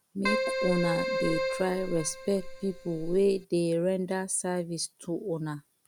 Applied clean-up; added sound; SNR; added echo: none; Keyboard (musical); 2 dB; none.